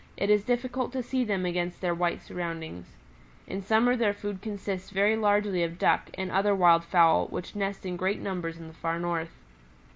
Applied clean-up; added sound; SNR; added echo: none; none; none; none.